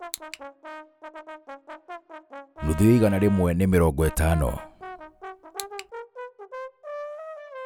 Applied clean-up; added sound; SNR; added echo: none; Brass instrument; 14 dB; none.